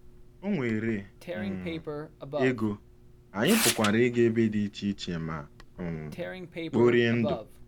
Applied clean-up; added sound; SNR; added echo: none; Tearing; 8 dB; none.